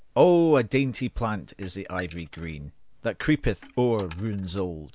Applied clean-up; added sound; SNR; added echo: neural mask model Resemble Enhance denoiser.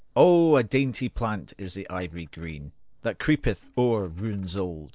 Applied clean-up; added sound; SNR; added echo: neural separator model SepFormer DNS4.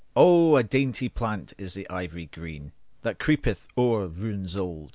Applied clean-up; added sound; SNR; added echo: none; none; none; none.